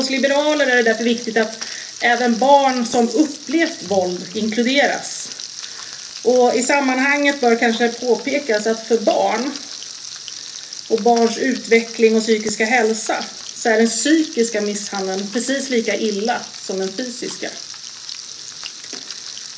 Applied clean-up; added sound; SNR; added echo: none; Frying (food); 13 dB; reverberation time 0.3 s.